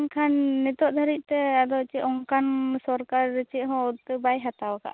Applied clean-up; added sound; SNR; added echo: none; none; none; none.